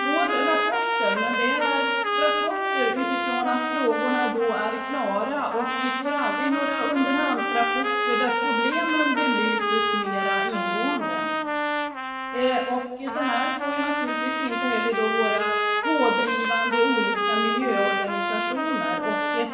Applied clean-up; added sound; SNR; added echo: none; Trumpet; -2 dB; reverberation time 1.2 s.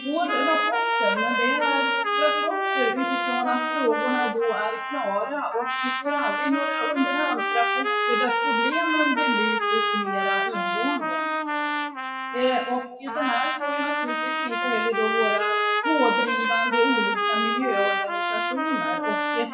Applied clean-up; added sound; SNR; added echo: classical method WPE with log-MMSE.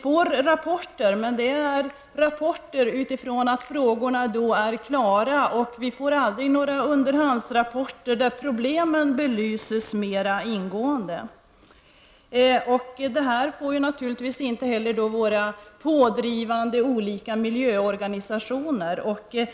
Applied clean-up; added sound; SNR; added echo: none; none; none; none.